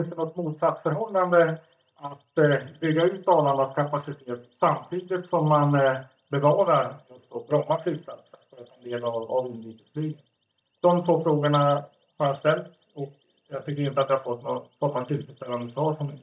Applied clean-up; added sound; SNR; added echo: neural mask model DeepFilterNet 3.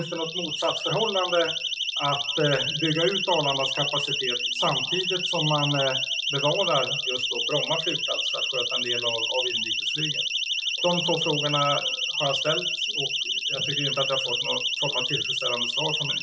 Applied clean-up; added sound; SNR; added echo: classical method WPE with log-MMSE.